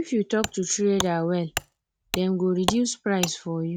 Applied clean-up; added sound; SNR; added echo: none; Wood; 10 dB; none.